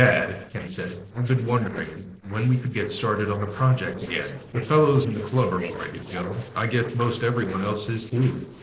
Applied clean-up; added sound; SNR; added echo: neural separator model SepFormer DNS4.